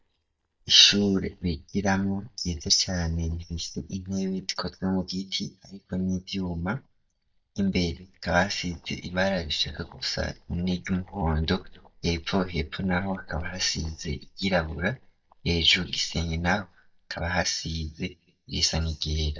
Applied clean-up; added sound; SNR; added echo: neural mask model DeepFilterNet 3.